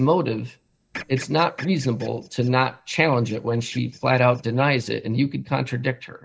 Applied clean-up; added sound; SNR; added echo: neural mask model DeepFilterNet 3.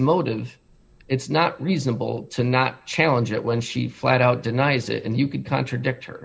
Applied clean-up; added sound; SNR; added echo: none; none; none; none.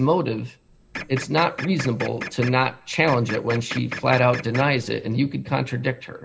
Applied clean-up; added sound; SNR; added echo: none; Printer; 11 dB; none.